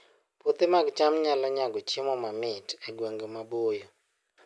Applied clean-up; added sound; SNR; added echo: none; none; none; none.